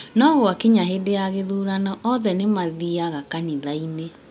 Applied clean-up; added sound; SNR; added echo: none; none; none; none.